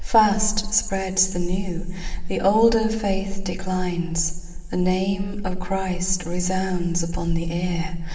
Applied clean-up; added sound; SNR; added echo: none; none; none; reverberation time 2.1 s.